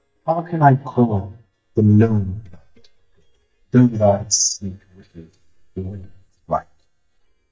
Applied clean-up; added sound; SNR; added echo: neural mask model DeepFilterNet 3.